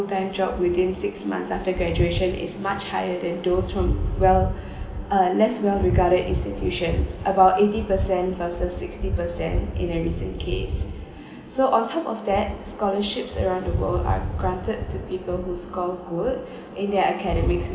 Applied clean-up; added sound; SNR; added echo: none; none; none; none.